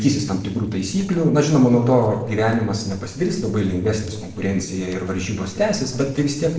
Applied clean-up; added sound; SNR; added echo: neural separator model SepFormer DNS4.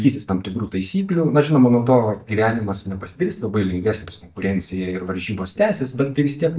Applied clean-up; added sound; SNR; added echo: neural mask model DeepFilterNet 3.